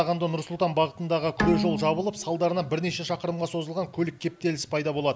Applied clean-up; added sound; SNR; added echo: none; Bowed string instrument; 6 dB; none.